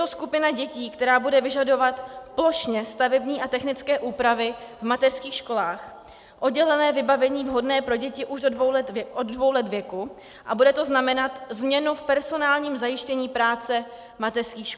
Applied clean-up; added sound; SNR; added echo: none; none; none; none.